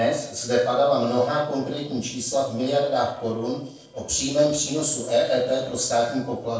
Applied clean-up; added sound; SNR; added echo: neural separator model SepFormer DNS4.